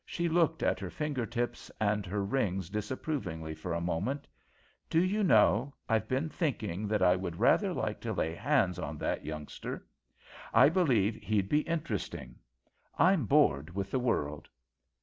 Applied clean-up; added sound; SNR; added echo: none; none; none; none.